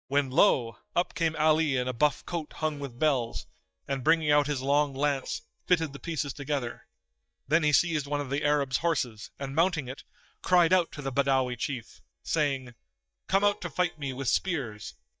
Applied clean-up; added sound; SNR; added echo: neural mask model DeepFilterNet 3.